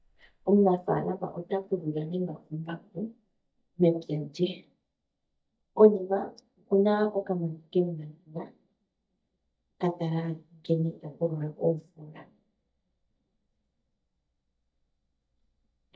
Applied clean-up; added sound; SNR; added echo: neural mask model DeepFilterNet 3.